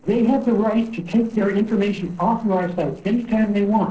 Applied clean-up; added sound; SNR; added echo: neural separator model SepFormer DNS4.